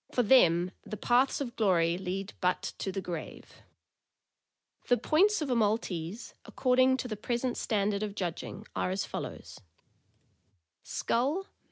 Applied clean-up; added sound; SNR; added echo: none; none; none; none.